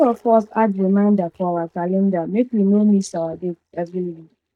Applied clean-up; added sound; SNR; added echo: neural mask model DeepFilterNet 3.